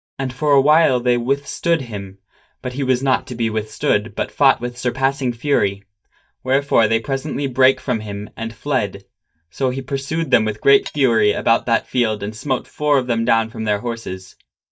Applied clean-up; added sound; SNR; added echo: neural mask model DeepFilterNet 3.